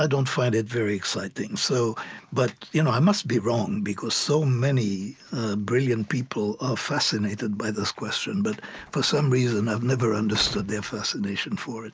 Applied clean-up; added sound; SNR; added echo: none; Slam; 19 dB; none.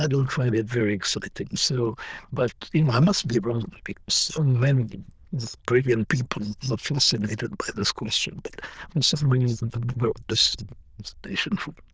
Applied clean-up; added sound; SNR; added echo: neural diffusion model UNIVERSE++.